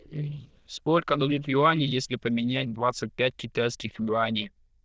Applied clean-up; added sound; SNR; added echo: neural diffusion model UNIVERSE++.